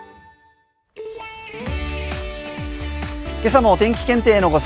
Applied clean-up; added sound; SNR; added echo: none; none; none; none.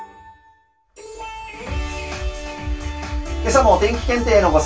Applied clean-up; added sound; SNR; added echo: none; none; none; reverberation time 0.1 s.